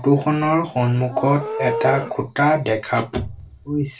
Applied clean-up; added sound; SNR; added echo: none; Livestock, farm animals, working animals; 11 dB; reverberation time 0.2 s.